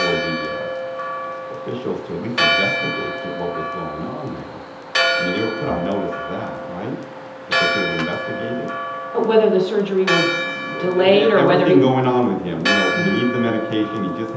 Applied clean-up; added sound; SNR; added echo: none; Church bell; 3 dB; reverberation time 0.8 s.